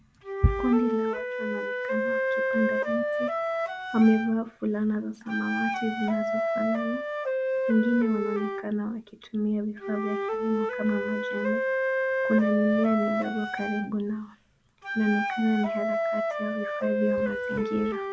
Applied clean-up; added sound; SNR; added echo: none; Wind instrument, woodwind instrument; 2 dB; none.